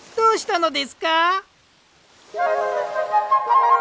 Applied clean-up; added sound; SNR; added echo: none; none; none; none.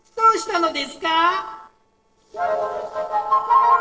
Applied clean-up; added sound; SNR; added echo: neural separator model SepFormer DNS4.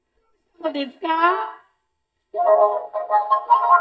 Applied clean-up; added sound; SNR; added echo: neural mask model DeepFilterNet 3.